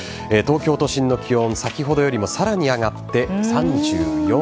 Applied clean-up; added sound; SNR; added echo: none; none; none; none.